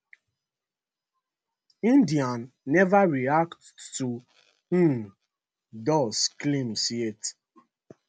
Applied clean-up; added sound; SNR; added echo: none; none; none; none.